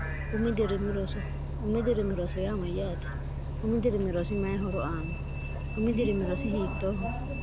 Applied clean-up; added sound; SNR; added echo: none; Bus; 2 dB; none.